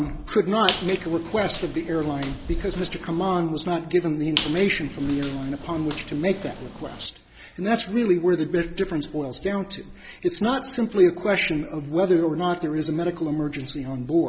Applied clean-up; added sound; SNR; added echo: none; Squeak; 10 dB; none.